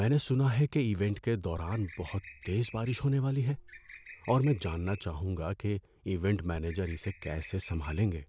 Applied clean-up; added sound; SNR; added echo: none; Bird; 19 dB; none.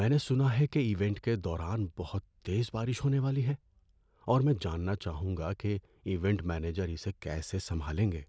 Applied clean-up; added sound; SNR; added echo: none; none; none; none.